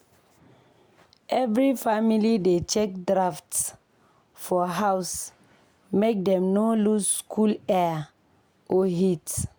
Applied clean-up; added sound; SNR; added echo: none; none; none; none.